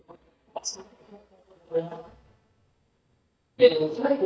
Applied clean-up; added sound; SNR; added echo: neural mask model DeepFilterNet 3.